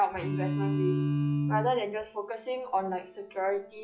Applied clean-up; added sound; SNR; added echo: classical method log-MMSE.